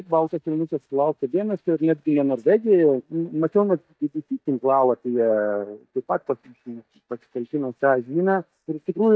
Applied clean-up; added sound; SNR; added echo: neural mask model DeepFilterNet 3.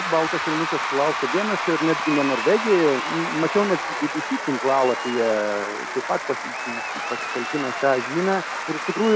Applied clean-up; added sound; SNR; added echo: none; Applause / Crowd / Cheering; 4 dB; none.